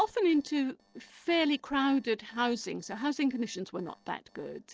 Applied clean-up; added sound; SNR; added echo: neural separator model SepFormer DNS4.